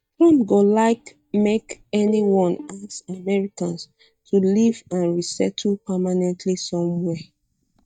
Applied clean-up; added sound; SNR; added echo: neural mask model DeepFilterNet 3.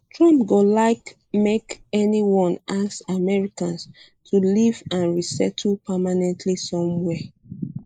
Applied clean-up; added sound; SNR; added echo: neural mask model Resemble Enhance denoiser.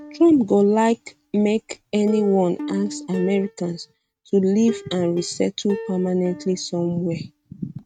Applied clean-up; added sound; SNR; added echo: neural mask model RNNoise.